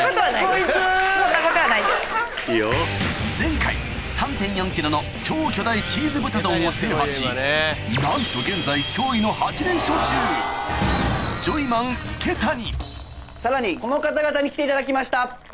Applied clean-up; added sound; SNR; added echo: none; Livestock, farm animals, working animals + Boiling; 17 dB; none.